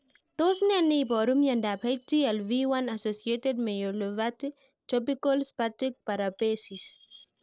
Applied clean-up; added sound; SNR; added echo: neural separator model SepFormer DNS4.